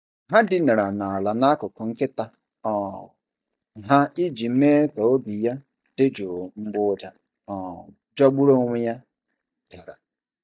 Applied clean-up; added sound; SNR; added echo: neural mask model DeepFilterNet 3.